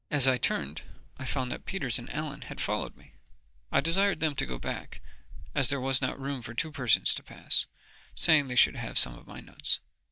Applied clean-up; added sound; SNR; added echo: neural mask model DeepFilterNet 3.